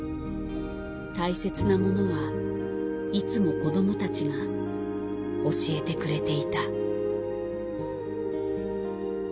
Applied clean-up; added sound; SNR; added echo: none; none; none; none.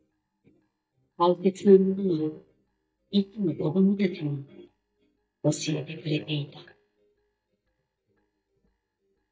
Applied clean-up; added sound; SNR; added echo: neural mask model DeepFilterNet 3.